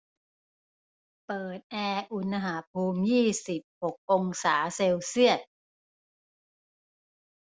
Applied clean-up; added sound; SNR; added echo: none; none; none; none.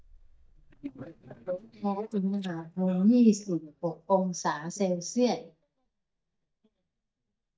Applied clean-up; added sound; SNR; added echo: neural mask model DeepFilterNet 3.